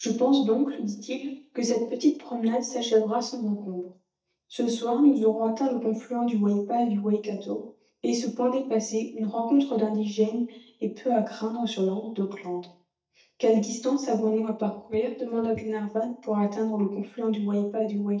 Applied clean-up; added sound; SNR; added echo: neural mask model DeepFilterNet 3.